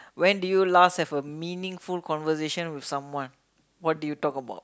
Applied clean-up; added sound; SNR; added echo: none; none; none; none.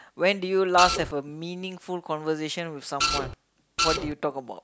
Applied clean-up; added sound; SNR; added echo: none; Printer; -1 dB; none.